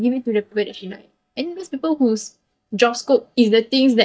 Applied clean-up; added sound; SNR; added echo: neural mask model DeepFilterNet 3.